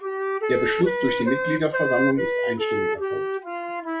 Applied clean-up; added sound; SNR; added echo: classical method WPE with log-MMSE.